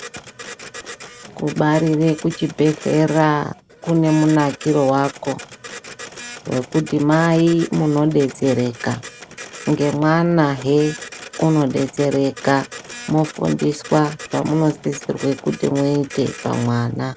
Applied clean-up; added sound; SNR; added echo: none; Printer; 17 dB; none.